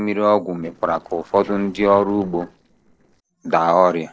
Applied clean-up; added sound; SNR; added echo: neural separator model SepFormer DNS4.